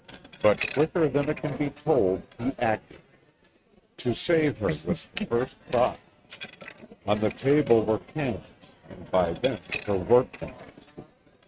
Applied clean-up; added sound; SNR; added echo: neural mask model RNNoise.